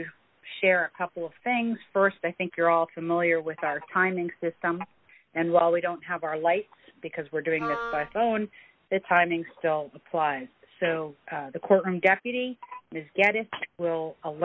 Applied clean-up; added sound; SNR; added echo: none; Wind instrument, woodwind instrument; 8 dB; none.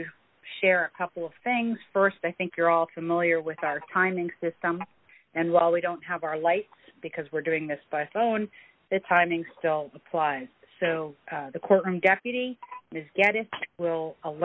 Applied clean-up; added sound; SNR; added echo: none; none; none; none.